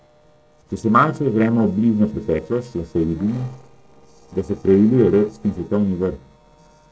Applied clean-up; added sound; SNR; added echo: neural separator model SepFormer DNS4.